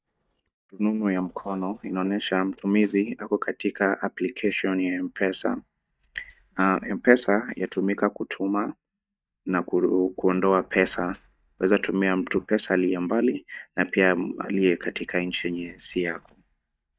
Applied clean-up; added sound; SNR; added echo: neural mask model DeepFilterNet 3.